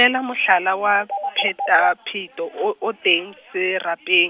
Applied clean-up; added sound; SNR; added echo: none; none; none; none.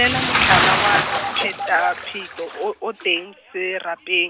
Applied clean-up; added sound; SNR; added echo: none; Bathtub (filling or washing) / Splash, splatter; 1 dB; none.